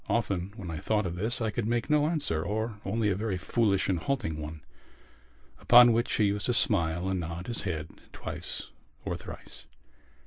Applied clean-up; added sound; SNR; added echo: none; none; none; none.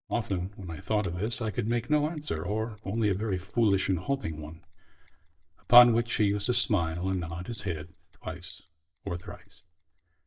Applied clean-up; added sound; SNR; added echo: neural mask model DeepFilterNet 3.